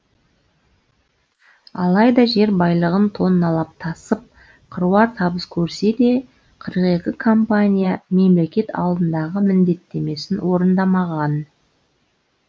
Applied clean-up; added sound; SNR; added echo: neural mask model Resemble Enhance denoiser.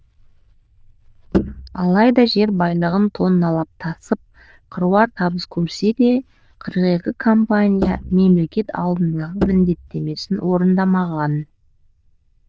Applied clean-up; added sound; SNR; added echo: neural diffusion model UNIVERSE++.